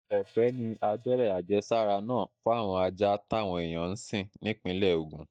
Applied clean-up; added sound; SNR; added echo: neural mask model DeepFilterNet 3.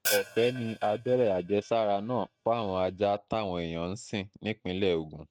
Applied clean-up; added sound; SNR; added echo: neural mask model RNNoise.